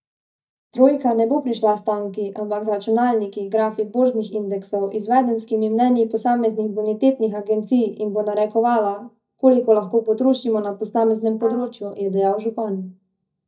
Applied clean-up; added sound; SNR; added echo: neural mask model DeepFilterNet 3.